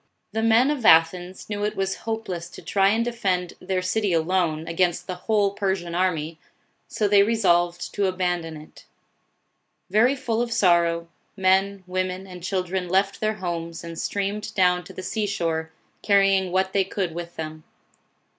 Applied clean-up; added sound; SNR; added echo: none; none; none; none.